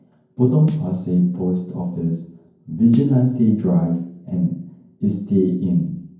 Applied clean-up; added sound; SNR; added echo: none; Snare drum; 19 dB; reverberation time 0.9 s.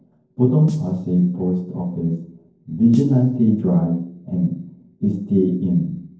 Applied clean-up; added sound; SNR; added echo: neural separator model SepFormer DNS4.